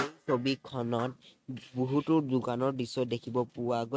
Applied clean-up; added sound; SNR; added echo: neural mask model RNNoise.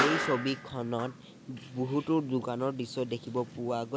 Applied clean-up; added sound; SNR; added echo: none; Explosion; 6 dB; none.